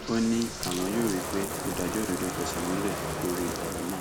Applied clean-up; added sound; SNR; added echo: none; Bathtub (filling or washing); 2 dB; none.